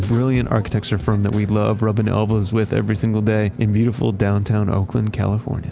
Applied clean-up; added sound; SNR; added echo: none; Engine / Mechanisms; 19 dB; none.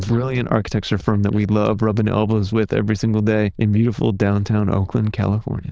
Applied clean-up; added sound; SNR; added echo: neural diffusion model UNIVERSE++.